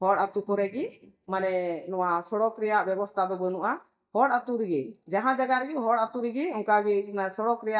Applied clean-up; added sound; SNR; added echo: neural mask model DeepFilterNet 3.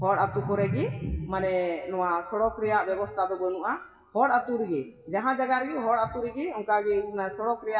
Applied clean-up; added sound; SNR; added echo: classical method WPE with log-MMSE.